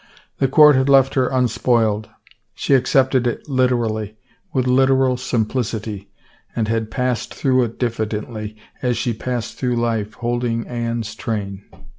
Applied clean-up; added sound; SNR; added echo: none; none; none; none.